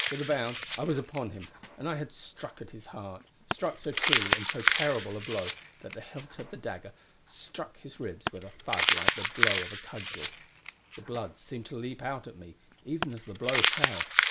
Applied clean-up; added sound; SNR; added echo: none; Crumpling, crinkling; -5 dB; none.